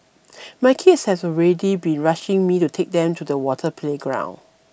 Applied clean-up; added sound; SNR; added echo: none; none; none; none.